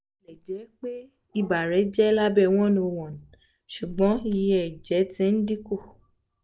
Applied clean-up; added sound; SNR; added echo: none; none; none; none.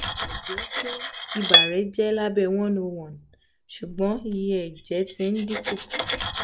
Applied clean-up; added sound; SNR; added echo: none; Cutlery, silverware; 0 dB; none.